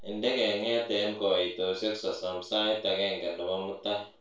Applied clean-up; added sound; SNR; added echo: none; none; none; reverberation time 0.3 s.